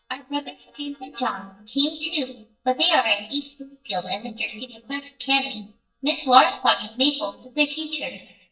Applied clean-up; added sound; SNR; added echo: neural mask model DeepFilterNet 3.